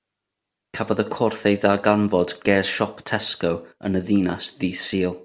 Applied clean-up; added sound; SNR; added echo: none; none; none; none.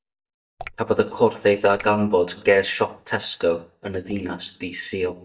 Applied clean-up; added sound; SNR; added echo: neural mask model DeepFilterNet 3.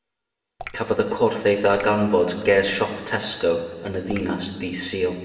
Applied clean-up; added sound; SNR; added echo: none; Drip / Water; 14 dB; reverberation time 1.5 s.